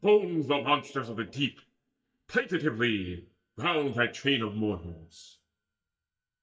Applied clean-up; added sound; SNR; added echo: neural mask model DeepFilterNet 3.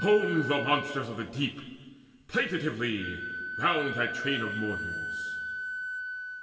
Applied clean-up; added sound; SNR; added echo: none; Wind instrument, woodwind instrument; 6 dB; reverberation time 1.9 s.